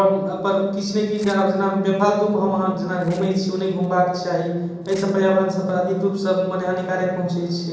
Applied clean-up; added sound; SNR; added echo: neural separator model SepFormer DNS4.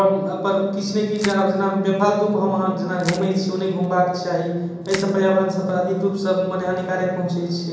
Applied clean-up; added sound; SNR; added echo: none; Crushing; 18 dB; reverberation time 1.0 s.